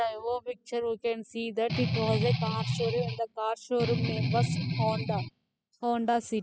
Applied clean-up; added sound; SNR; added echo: classical method spectral subtraction.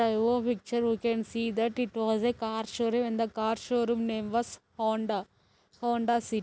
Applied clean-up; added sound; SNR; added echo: none; none; none; none.